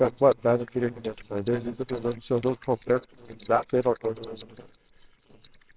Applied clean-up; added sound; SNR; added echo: neural separator model SepFormer WHAMR!.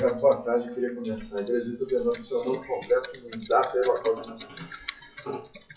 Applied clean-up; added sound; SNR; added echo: classical method WPE with log-MMSE.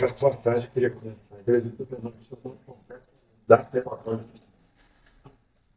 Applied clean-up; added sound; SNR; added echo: neural mask model DeepFilterNet 3.